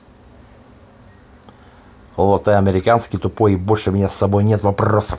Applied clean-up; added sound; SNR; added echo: none; none; none; none.